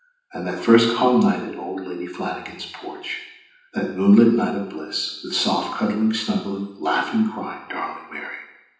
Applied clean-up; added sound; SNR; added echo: none; none; none; reverberation time 0.9 s.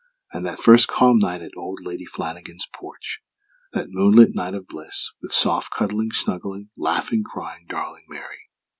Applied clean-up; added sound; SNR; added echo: none; none; none; none.